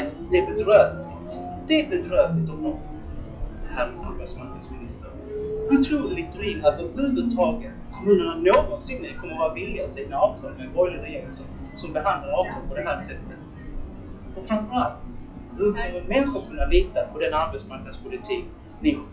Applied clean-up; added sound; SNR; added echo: classical method WPE with log-MMSE.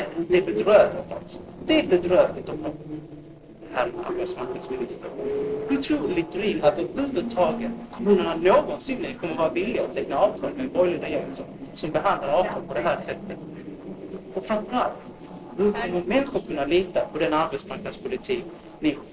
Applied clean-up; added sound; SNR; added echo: neural separator model SepFormer DNS4.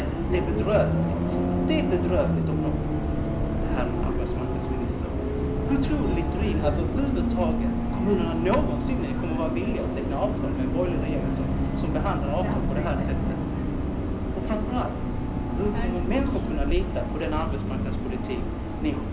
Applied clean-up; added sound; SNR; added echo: none; Bus; -5 dB; reverberation time 0.5 s.